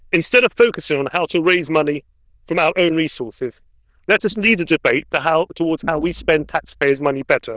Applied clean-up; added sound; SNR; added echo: neural diffusion model UNIVERSE++.